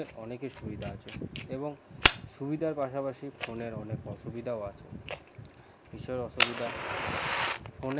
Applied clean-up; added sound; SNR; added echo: none; Fire; -1 dB; none.